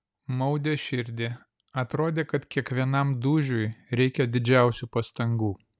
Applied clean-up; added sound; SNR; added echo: none; none; none; none.